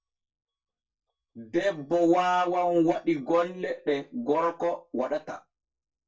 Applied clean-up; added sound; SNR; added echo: neural mask model DeepFilterNet 3.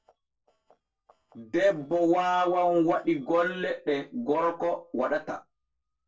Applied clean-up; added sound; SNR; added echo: neural separator model SepFormer DNS4.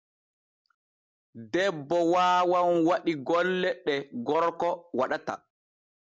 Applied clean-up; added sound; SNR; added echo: none; none; none; none.